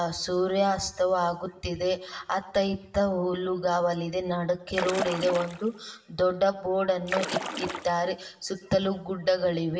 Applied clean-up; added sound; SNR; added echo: none; Splash, splatter; 7 dB; reverberation time 0.7 s.